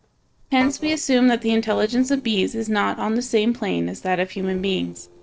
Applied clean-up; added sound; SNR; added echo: neural separator model SepFormer DNS4.